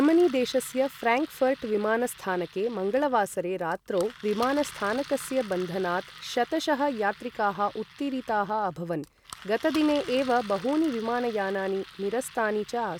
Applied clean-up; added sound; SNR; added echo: none; Engine; 19 dB; none.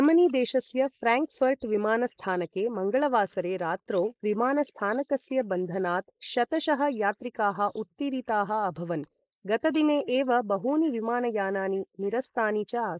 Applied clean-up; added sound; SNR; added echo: neural mask model Resemble Enhance denoiser.